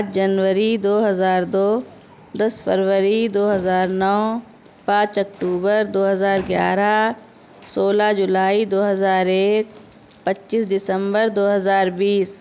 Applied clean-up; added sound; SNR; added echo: none; none; none; none.